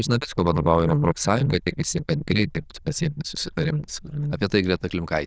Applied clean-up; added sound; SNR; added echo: neural diffusion model UNIVERSE++.